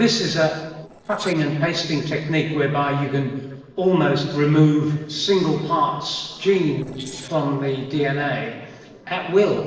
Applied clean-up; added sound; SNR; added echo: neural separator model SepFormer DNS4.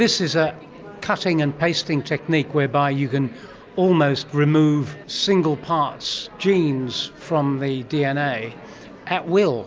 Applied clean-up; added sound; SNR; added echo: none; none; none; none.